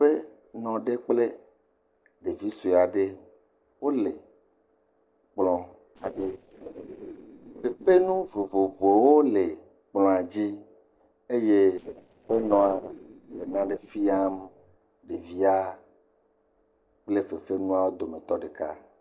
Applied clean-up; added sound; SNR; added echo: neural separator model SepFormer DNS4.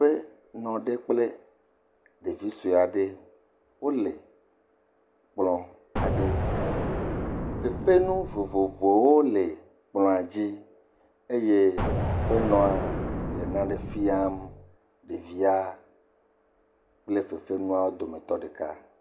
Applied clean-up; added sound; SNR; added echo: none; Explosion; 2 dB; none.